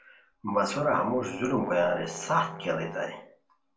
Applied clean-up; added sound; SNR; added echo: none; Brass instrument; 15 dB; reverberation time 0.3 s.